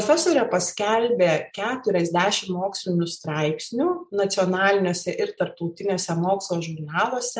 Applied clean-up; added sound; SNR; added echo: none; none; none; none.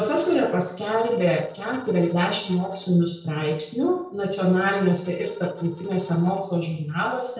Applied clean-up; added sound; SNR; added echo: neural separator model SepFormer DNS4.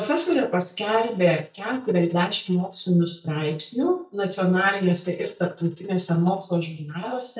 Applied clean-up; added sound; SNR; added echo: neural mask model DeepFilterNet 3.